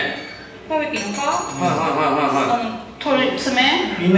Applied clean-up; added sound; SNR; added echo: none; none; none; reverberation time 0.9 s.